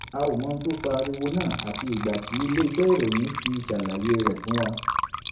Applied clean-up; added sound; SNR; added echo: none; Water / Liquid; 7 dB; reverberation time 0.5 s.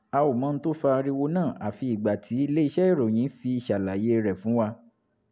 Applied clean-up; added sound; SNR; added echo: none; none; none; none.